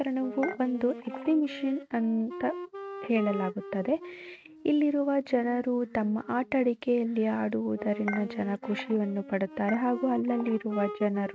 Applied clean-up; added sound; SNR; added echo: neural mask model RNNoise.